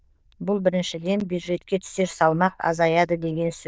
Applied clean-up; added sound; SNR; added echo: neural diffusion model UNIVERSE++.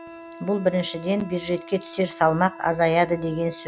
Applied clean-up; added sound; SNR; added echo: none; Wind instrument, woodwind instrument; 18 dB; none.